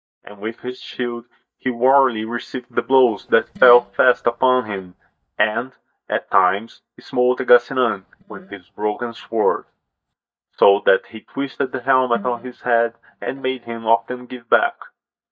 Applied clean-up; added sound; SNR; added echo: neural mask model DeepFilterNet 3.